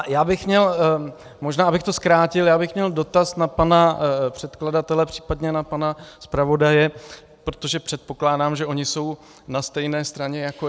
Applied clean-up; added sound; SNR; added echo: none; none; none; none.